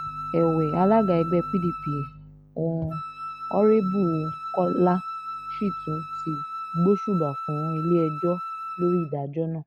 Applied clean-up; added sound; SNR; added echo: none; Wind instrument, woodwind instrument; 9 dB; none.